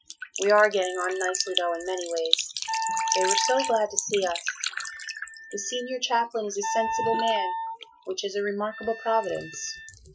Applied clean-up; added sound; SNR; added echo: classical method Wiener filter.